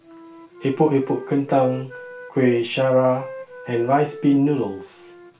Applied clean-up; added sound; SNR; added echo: none; Wind instrument, woodwind instrument; 17 dB; reverberation time 0.3 s.